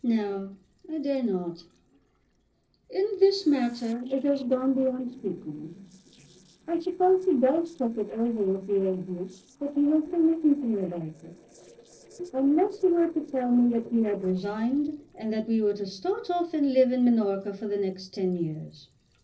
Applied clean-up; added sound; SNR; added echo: neural separator model SepFormer DNS4.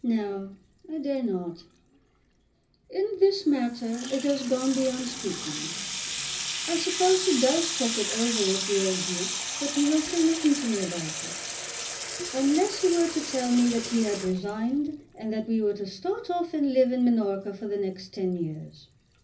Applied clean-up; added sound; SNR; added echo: none; Sink (filling or washing) / Water tap, faucet; 8 dB; reverberation time 0.4 s.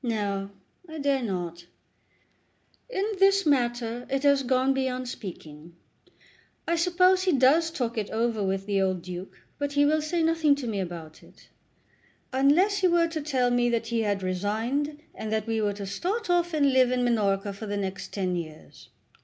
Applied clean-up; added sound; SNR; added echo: none; none; none; none.